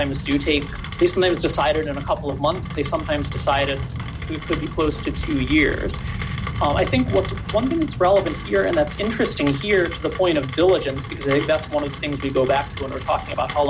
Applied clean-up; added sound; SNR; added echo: none; Rain; 8 dB; none.